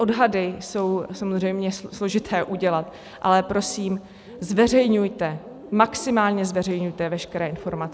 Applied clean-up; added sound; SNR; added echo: none; Bird; 19 dB; none.